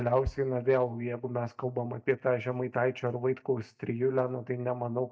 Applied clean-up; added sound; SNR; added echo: neural mask model DeepFilterNet 3.